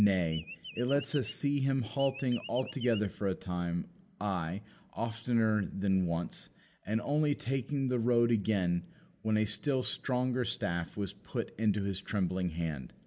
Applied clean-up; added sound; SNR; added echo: none; Chirp, tweet; 13 dB; none.